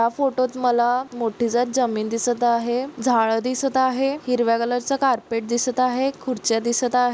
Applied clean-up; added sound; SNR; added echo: none; none; none; none.